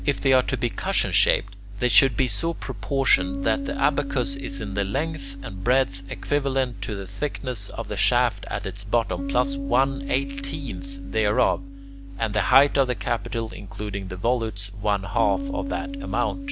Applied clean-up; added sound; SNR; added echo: none; Bass guitar; 12 dB; none.